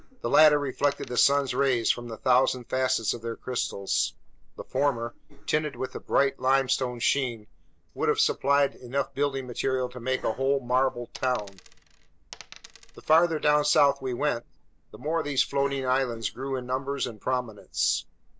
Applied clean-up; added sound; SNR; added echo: none; Coin (dropping) + Cough; 20 dB; none.